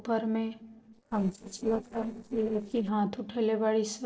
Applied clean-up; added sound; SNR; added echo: neural separator model SepFormer DNS4.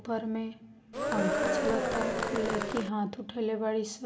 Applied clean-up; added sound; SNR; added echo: none; Cheering; -3 dB; reverberation time 0.8 s.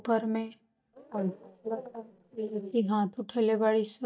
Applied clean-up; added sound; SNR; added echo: neural mask model DeepFilterNet 3.